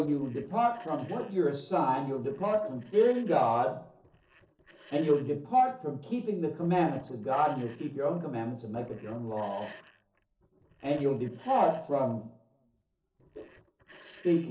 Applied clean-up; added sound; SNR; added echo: neural separator model SepFormer DNS4.